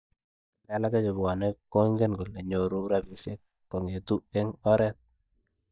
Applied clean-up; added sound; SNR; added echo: neural mask model DeepFilterNet 3.